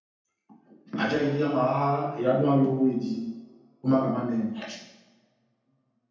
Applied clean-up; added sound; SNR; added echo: none; none; none; reverberation time 0.9 s.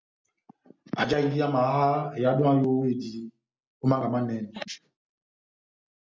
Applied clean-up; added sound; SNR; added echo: none; none; none; none.